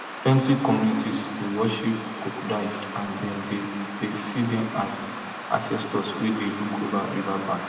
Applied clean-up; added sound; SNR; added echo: none; Cricket; -5 dB; reverberation time 2.0 s.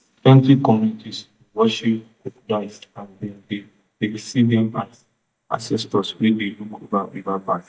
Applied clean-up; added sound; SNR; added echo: neural mask model DeepFilterNet 3.